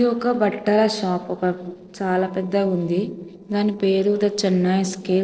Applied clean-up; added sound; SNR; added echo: neural separator model SepFormer DNS4.